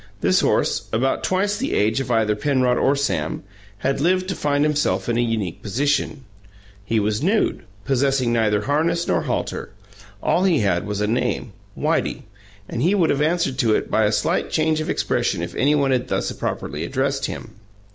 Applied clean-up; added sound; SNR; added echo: none; none; none; none.